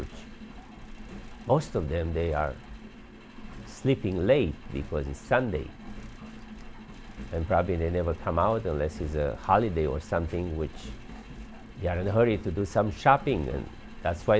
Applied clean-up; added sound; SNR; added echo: none; Engine; 14 dB; none.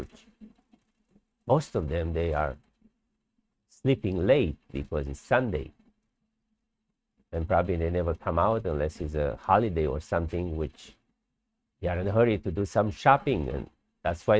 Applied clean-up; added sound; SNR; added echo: neural mask model RNNoise.